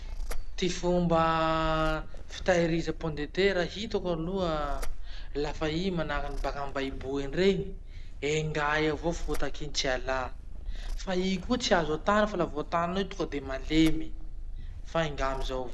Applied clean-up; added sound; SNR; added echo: none; Purr; 4 dB; none.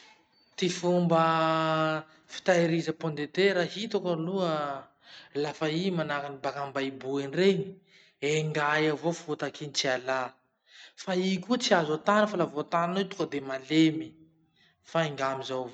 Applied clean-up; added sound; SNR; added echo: none; none; none; none.